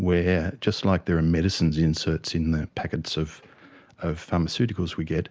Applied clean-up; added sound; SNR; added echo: none; none; none; none.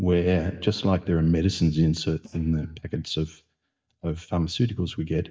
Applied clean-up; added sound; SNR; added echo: neural mask model DeepFilterNet 3.